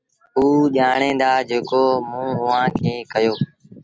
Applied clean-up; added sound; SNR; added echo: none; none; none; none.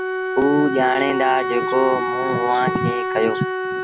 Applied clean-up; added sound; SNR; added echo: none; Wind instrument, woodwind instrument; 2 dB; none.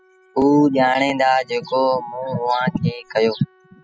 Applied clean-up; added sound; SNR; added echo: classical method spectral subtraction.